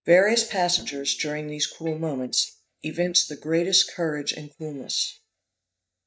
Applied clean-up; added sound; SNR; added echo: neural mask model DeepFilterNet 3.